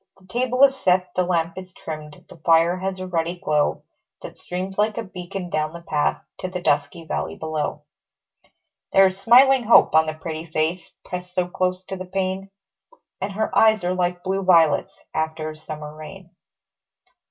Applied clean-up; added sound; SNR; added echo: none; none; none; reverberation time 0.1 s.